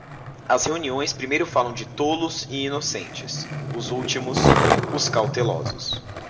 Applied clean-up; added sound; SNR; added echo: none; Skateboard; 0 dB; reverberation time 0.7 s.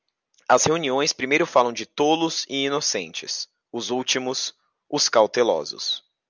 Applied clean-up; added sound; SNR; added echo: none; none; none; none.